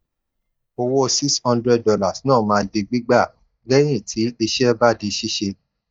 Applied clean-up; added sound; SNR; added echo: neural mask model DeepFilterNet 3.